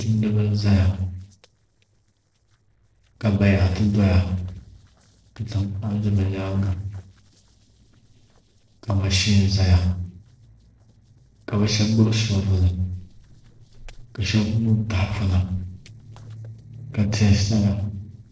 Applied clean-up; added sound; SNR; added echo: neural separator model SepFormer DNS4.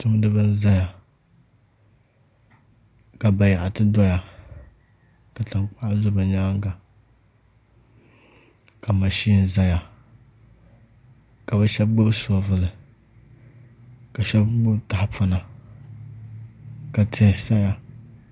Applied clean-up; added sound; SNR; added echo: none; none; none; none.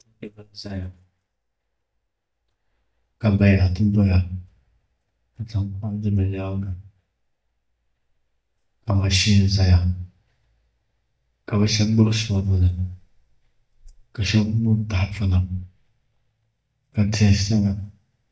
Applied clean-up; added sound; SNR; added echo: neural mask model DeepFilterNet 3.